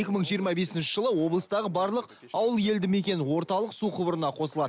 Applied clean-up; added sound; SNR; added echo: none; none; none; none.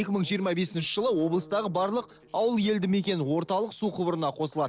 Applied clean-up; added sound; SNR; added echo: neural separator model SepFormer DNS4.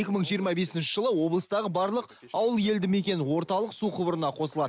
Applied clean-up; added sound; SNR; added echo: neural mask model Resemble Enhance denoiser.